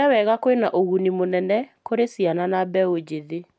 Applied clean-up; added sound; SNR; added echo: none; none; none; none.